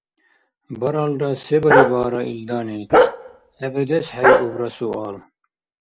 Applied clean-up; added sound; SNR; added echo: none; Bark; -3 dB; none.